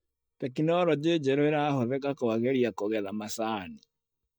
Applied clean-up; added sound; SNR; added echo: neural mask model DeepFilterNet 3.